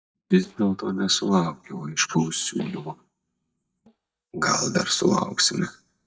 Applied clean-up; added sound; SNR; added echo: neural mask model DeepFilterNet 3.